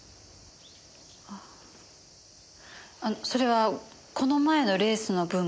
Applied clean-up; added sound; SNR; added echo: none; none; none; none.